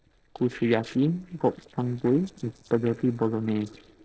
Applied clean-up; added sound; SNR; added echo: neural separator model SepFormer DNS4.